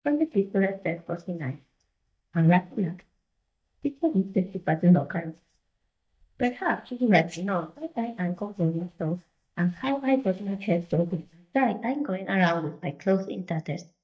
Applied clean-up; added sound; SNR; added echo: neural mask model DeepFilterNet 3.